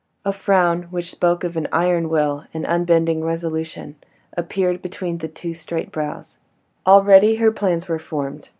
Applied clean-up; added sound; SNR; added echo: none; none; none; none.